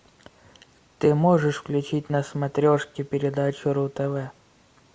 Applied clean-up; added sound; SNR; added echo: none; none; none; none.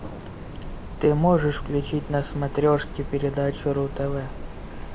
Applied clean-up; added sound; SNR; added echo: none; Train; 9 dB; none.